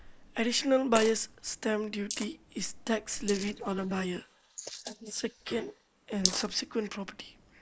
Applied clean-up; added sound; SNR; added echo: neural mask model Resemble Enhance denoiser.